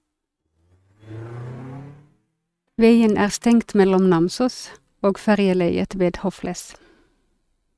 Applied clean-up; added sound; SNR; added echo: neural mask model RNNoise.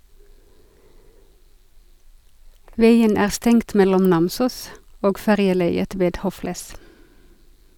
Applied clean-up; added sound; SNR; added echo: none; none; none; none.